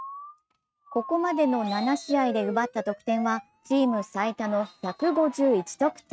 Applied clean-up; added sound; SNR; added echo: neural mask model RNNoise.